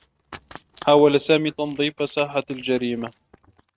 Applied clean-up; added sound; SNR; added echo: neural mask model RNNoise.